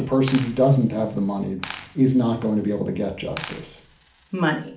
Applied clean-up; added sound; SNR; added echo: none; Coin (dropping); 18 dB; reverberation time 0.4 s.